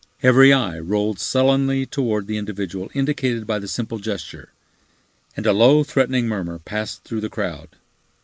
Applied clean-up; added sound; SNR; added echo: neural mask model Resemble Enhance denoiser.